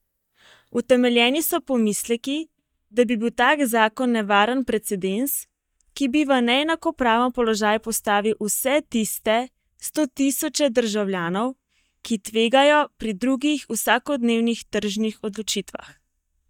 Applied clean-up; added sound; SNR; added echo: neural mask model DeepFilterNet 3.